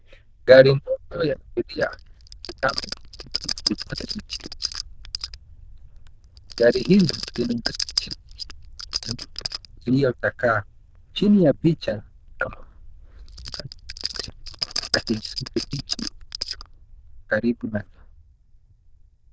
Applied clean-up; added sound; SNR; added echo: neural diffusion model UNIVERSE++.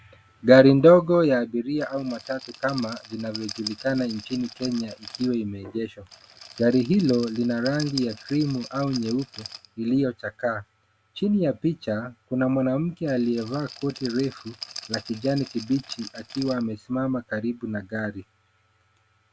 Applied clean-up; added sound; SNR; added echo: none; Rattle; 16 dB; none.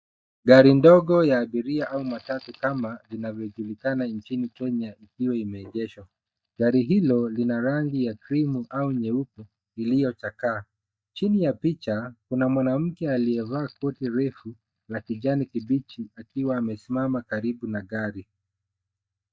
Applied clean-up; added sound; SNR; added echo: neural mask model DeepFilterNet 3.